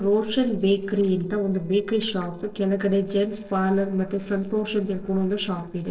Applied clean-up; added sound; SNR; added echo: neural separator model SepFormer DNS4.